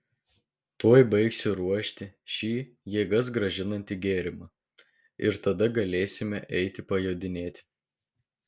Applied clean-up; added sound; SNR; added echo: none; none; none; none.